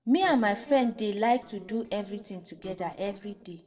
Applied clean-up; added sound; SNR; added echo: neural separator model SepFormer DNS4.